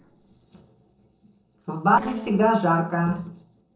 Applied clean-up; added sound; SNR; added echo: neural separator model SepFormer DNS4.